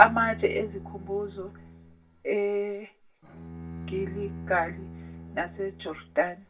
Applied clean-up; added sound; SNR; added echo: none; Bowed string instrument; 13 dB; reverberation time 0.2 s.